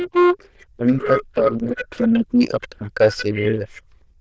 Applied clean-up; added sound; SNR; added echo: neural diffusion model UNIVERSE++.